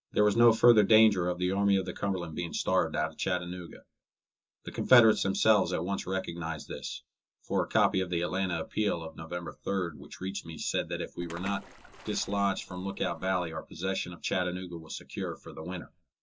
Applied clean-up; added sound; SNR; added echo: neural separator model SepFormer DNS4.